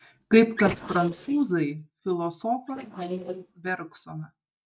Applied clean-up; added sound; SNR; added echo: neural mask model DeepFilterNet 3.